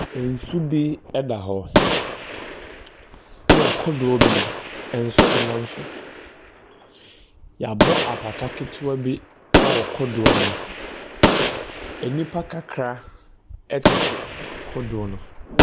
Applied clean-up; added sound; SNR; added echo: none; Gunshot, gunfire; -4 dB; none.